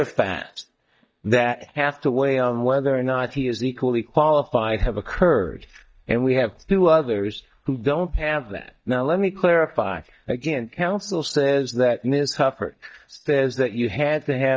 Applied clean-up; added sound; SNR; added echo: neural mask model DeepFilterNet 3.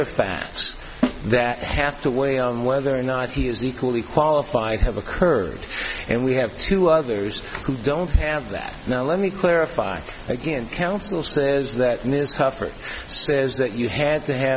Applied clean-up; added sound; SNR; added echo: none; Snare drum; 8 dB; none.